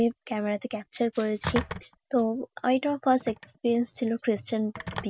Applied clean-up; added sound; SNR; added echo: none; Telephone + Rattle (instrument); 12 dB; none.